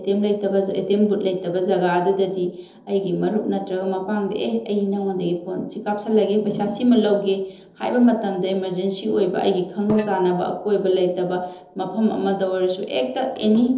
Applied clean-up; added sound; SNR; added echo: neural separator model SepFormer DNS4.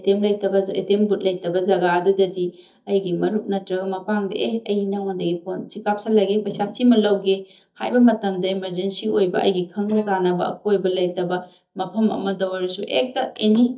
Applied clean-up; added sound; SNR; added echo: neural mask model DeepFilterNet 3.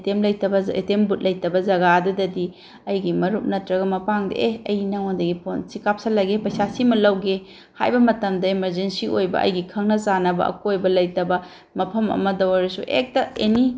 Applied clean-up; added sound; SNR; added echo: none; none; none; none.